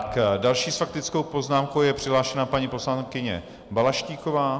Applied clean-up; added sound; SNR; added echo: none; none; none; none.